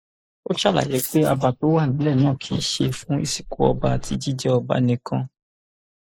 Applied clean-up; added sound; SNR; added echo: neural mask model Resemble Enhance denoiser.